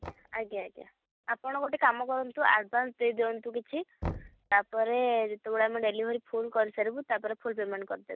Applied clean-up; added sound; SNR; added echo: neural mask model RNNoise.